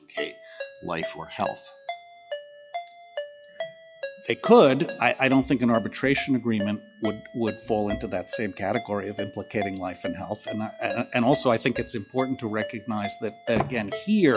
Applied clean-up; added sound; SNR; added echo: classical method log-MMSE.